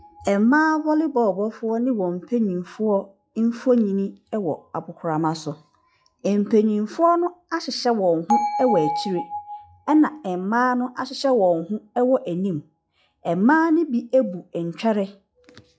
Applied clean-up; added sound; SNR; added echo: classical method log-MMSE.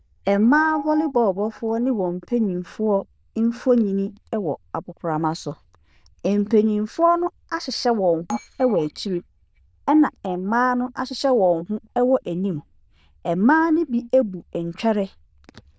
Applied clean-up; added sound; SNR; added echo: neural diffusion model UNIVERSE++.